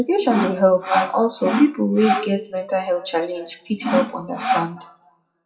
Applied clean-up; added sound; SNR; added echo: classical method WPE with log-MMSE.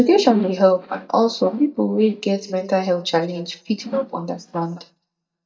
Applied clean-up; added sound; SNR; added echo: neural mask model DeepFilterNet 3.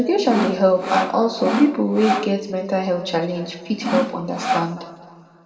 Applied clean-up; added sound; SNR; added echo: none; Sawing; 4 dB; reverberation time 1.6 s.